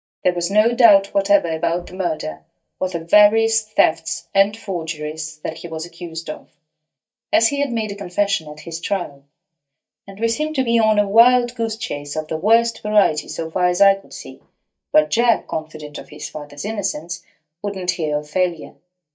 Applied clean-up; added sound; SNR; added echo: neural mask model DeepFilterNet 3.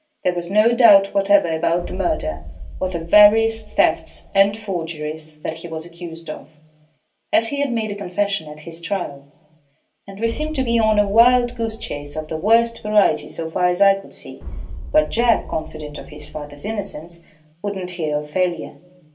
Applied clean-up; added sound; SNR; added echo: none; Boom; 12 dB; reverberation time 0.3 s.